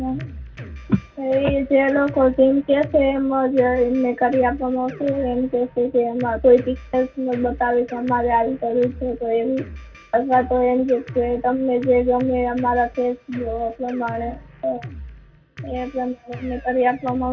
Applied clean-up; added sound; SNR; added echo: none; Drum kit; 17 dB; reverberation time 0.4 s.